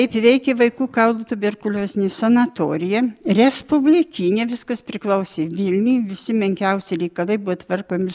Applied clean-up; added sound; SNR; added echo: none; none; none; none.